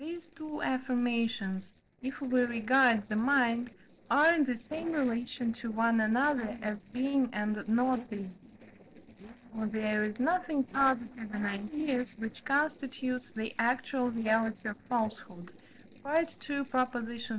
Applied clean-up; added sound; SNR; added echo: neural separator model SepFormer DNS4.